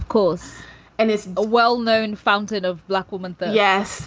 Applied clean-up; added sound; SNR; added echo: none; none; none; none.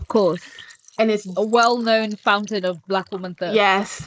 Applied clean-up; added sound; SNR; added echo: neural mask model Resemble Enhance denoiser.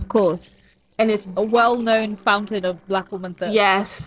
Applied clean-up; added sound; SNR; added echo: neural separator model SepFormer DNS4.